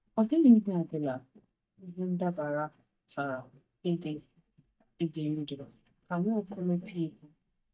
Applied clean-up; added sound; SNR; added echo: neural mask model DeepFilterNet 3.